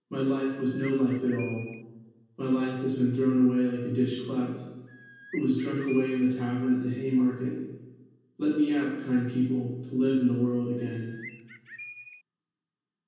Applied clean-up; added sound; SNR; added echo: none; Bird; 18 dB; reverberation time 1.2 s.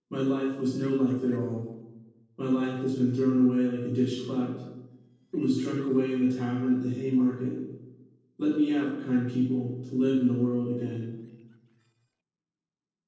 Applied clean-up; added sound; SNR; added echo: neural separator model SepFormer DNS4.